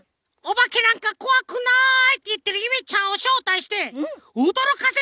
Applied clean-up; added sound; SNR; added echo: none; none; none; none.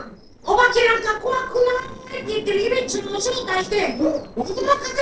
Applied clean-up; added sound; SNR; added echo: neural separator model SepFormer DNS4.